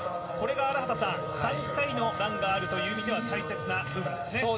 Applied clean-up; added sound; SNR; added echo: none; Wind instrument, woodwind instrument; 8 dB; reverberation time 1.1 s.